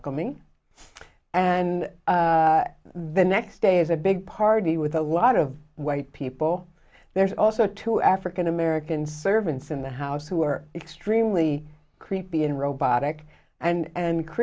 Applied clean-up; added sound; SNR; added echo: none; none; none; none.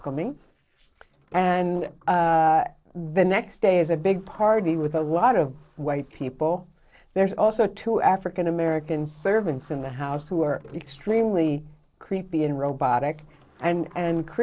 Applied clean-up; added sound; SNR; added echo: neural separator model SepFormer DNS4.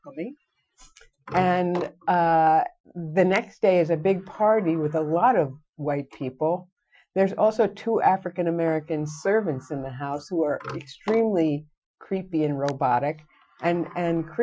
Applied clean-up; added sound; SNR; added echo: classical method Wiener filter.